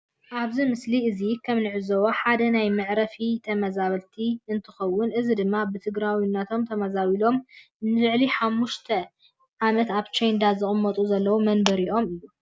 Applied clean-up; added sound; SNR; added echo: none; none; none; none.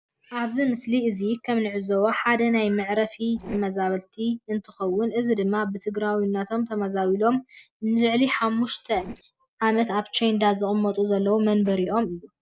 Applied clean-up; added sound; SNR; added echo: neural separator model SepFormer DNS4.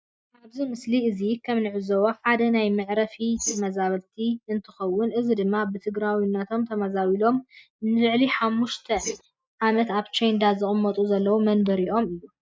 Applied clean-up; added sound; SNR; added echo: neural mask model DeepFilterNet 3.